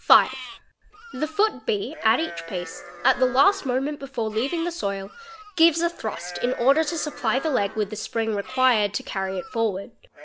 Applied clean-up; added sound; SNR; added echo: none; Livestock, farm animals, working animals; 16 dB; none.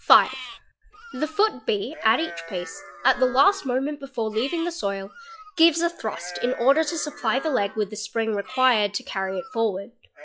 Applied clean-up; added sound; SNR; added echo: classical method log-MMSE.